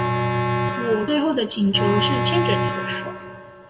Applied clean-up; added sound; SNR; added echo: none; Alarm; 0 dB; reverberation time 1.1 s.